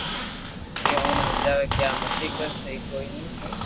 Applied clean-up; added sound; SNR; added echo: none; Squeak; -1 dB; none.